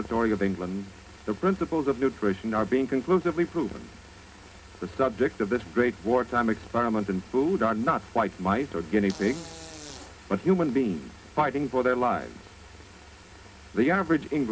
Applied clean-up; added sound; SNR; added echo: none; Fart; 19 dB; reverberation time 0.3 s.